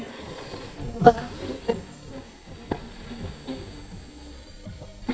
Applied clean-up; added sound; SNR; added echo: neural mask model DeepFilterNet 3.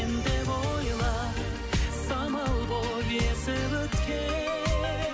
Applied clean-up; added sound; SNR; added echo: none; none; none; none.